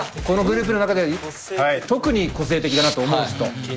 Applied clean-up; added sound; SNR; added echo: none; none; none; none.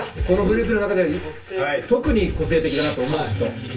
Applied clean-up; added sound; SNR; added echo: none; none; none; reverberation time 0.2 s.